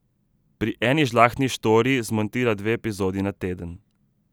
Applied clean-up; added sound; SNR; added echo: none; none; none; none.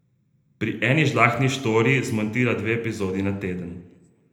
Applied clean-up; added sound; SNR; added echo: none; none; none; reverberation time 0.7 s.